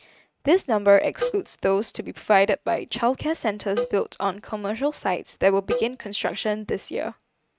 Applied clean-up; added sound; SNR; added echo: neural mask model RNNoise.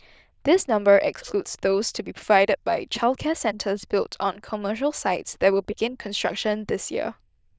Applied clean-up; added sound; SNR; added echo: neural diffusion model UNIVERSE++.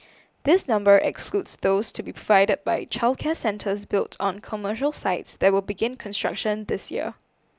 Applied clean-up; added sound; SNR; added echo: none; none; none; none.